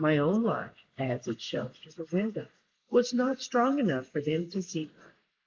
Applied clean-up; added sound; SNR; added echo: neural mask model Resemble Enhance denoiser.